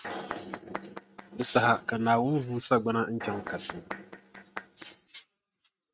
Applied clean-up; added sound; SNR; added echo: neural mask model RNNoise.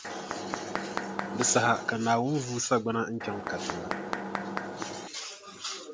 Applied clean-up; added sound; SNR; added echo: none; Mechanisms; 4 dB; none.